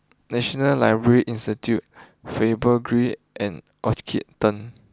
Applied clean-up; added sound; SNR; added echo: none; none; none; none.